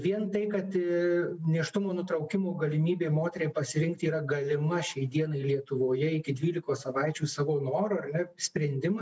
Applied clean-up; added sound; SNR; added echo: none; none; none; none.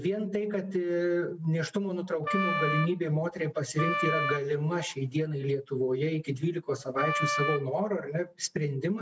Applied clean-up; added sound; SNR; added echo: none; Wind instrument, woodwind instrument; 2 dB; none.